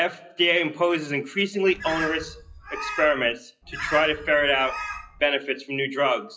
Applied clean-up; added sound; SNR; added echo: classical method WPE with log-MMSE.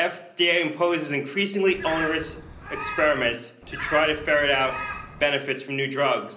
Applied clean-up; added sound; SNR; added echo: none; Bird; 9 dB; reverberation time 0.5 s.